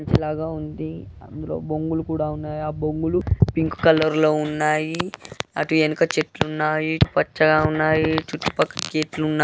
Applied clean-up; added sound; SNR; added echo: none; none; none; none.